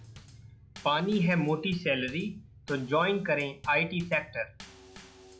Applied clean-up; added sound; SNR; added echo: none; Bass drum / Snare drum / Drum kit; 20 dB; none.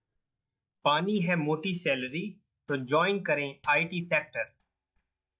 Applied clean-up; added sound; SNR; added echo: neural mask model DeepFilterNet 3.